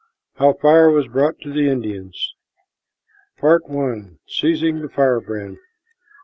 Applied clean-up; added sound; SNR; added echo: none; none; none; none.